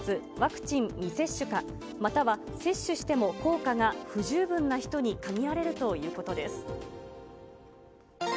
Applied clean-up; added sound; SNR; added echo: none; none; none; none.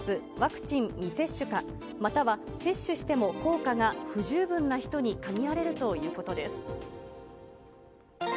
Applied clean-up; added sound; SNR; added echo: none; Piano; 13 dB; none.